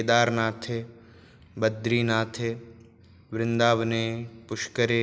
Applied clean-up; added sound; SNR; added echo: none; none; none; none.